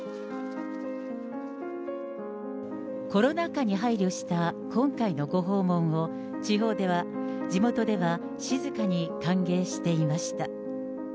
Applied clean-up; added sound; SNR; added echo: none; none; none; none.